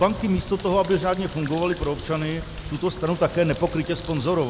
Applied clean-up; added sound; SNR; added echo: none; Bird; 12 dB; none.